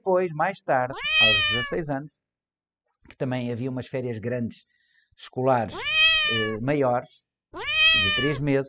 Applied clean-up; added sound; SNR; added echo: classical method spectral subtraction.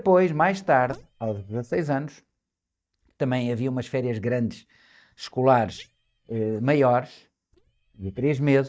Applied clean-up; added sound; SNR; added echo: neural mask model DeepFilterNet 3.